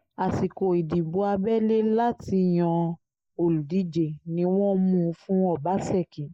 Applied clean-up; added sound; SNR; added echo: neural mask model Resemble Enhance denoiser.